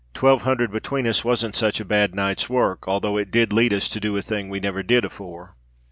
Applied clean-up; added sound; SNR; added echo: none; none; none; none.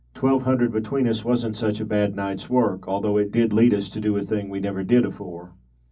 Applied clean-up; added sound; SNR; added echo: none; none; none; reverberation time 0.4 s.